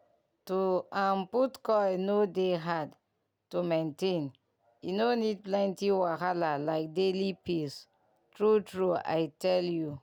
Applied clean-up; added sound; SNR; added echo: none; none; none; none.